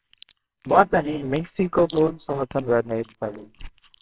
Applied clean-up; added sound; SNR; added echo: neural separator model SepFormer WHAMR!.